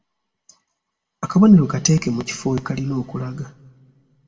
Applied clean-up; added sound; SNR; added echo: none; none; none; reverberation time 1.0 s.